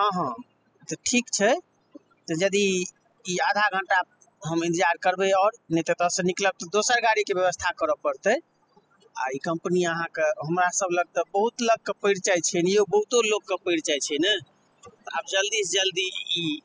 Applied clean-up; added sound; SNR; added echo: classical method spectral subtraction.